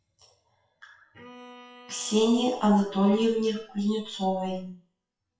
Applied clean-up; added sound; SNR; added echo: classical method WPE with log-MMSE.